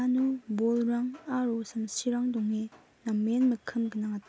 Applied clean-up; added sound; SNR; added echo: none; none; none; none.